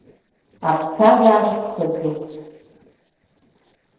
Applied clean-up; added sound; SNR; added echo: neural separator model SepFormer DNS4.